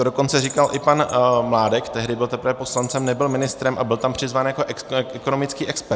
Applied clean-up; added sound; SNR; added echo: none; Bird vocalization, bird call, bird song; 19 dB; none.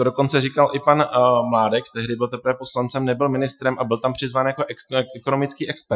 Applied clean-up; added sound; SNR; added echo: classical method Wiener filter.